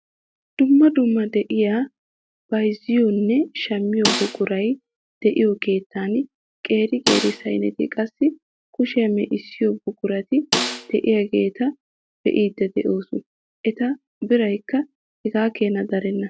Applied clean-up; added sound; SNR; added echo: none; Snare drum; 5 dB; none.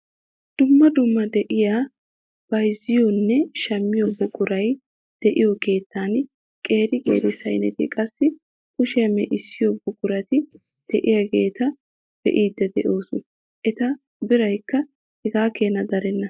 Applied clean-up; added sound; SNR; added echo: neural mask model Resemble Enhance denoiser.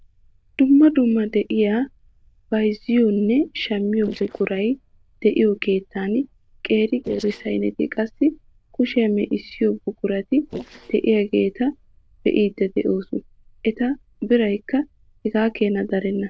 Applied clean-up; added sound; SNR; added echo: neural diffusion model UNIVERSE++.